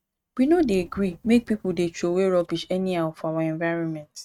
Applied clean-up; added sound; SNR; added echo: neural mask model RNNoise.